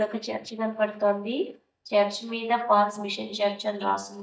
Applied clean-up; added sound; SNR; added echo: neural mask model DeepFilterNet 3.